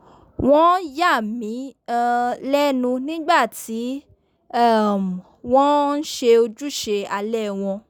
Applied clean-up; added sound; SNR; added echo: none; none; none; none.